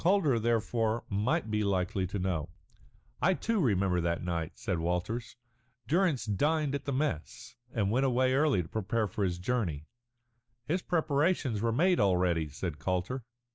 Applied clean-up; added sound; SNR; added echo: none; none; none; none.